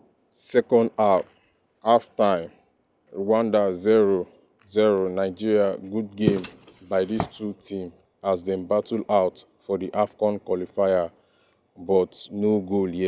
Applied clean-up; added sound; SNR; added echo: none; Walk, footsteps; 7 dB; none.